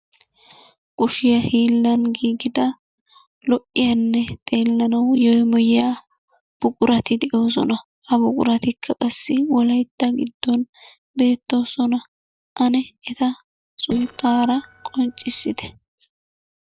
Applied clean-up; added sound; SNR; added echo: neural separator model SepFormer DNS4.